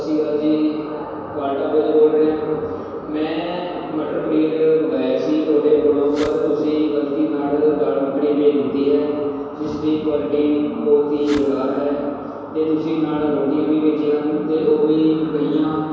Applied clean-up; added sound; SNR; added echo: none; Fireworks; 20 dB; reverberation time 2.2 s.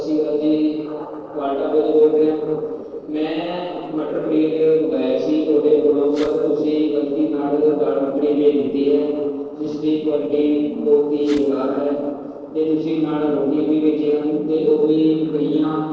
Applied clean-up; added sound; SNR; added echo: neural separator model SepFormer DNS4.